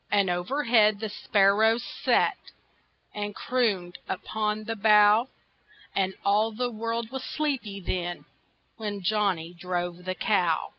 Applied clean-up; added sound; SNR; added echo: none; none; none; none.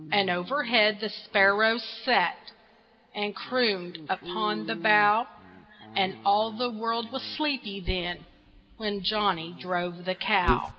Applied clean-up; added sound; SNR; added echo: none; Dog; 14 dB; reverberation time 1.4 s.